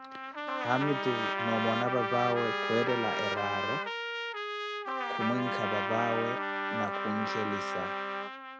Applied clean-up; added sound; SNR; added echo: none; Trumpet + Trumpet; -1 dB; none.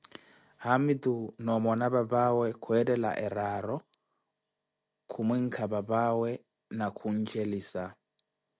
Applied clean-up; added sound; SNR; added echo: none; none; none; none.